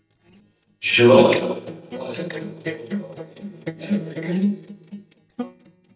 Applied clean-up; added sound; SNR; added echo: neural mask model DeepFilterNet 3.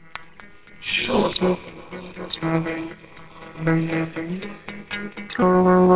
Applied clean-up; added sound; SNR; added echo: neural separator model SepFormer WHAMR!.